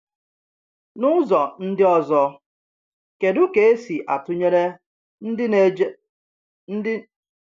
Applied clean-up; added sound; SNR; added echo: none; none; none; none.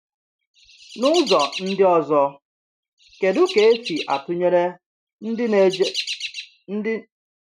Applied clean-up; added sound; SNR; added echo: neural mask model RNNoise.